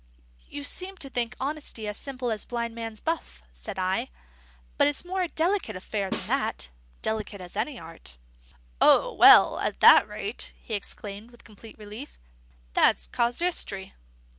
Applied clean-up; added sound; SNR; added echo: none; Snare drum; 11 dB; none.